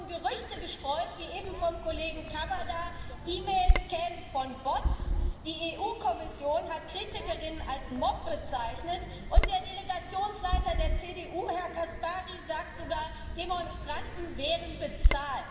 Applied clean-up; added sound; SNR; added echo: none; Bird vocalization, bird call, bird song; -1 dB; reverberation time 2.6 s.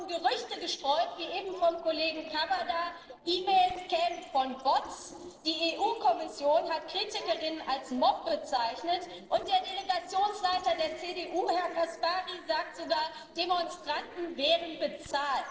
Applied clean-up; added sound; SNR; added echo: neural separator model SepFormer DNS4.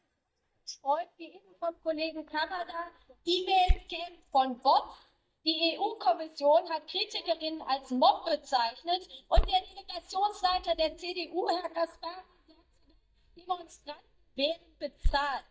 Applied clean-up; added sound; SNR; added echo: neural mask model DeepFilterNet 3.